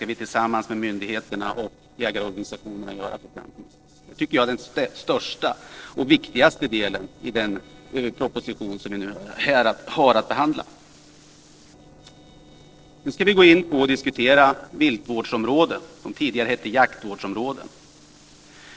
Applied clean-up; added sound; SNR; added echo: neural separator model SepFormer DNS4.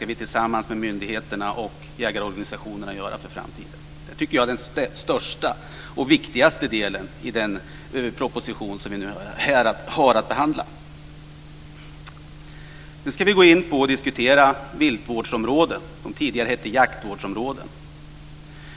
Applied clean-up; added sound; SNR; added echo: none; none; none; none.